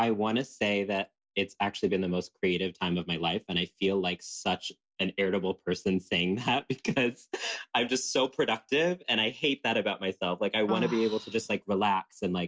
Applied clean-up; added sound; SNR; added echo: none; none; none; none.